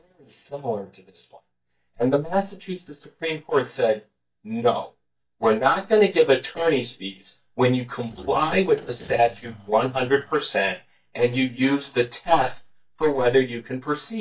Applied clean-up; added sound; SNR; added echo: neural mask model DeepFilterNet 3.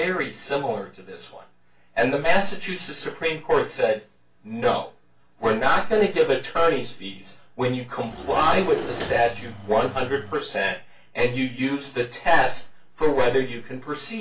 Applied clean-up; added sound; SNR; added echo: none; Engine / Mechanisms; 11 dB; reverberation time 0.2 s.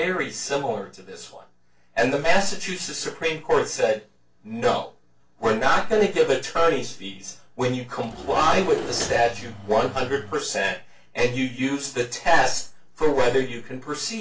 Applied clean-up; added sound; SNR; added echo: neural separator model SepFormer DNS4.